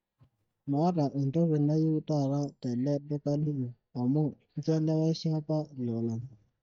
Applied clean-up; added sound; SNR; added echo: neural mask model DeepFilterNet 3.